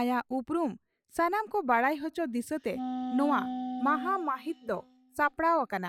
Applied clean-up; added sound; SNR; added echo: classical method log-MMSE.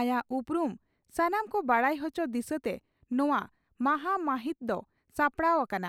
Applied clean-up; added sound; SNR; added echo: none; none; none; none.